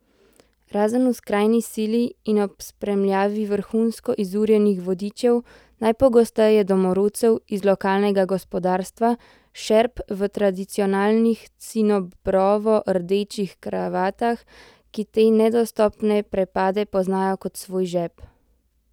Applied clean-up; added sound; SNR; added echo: none; none; none; none.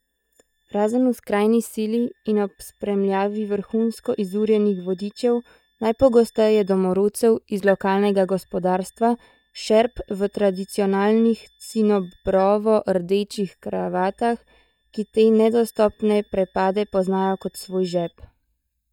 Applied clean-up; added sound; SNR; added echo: neural mask model DeepFilterNet 3.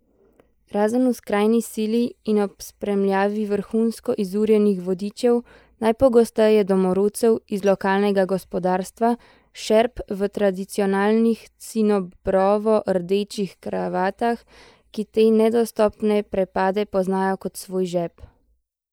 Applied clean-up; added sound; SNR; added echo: neural mask model Resemble Enhance denoiser.